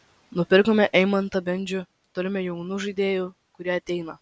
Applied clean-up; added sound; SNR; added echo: none; none; none; none.